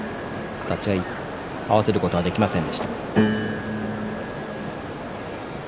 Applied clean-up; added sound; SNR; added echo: none; Piano; 5 dB; none.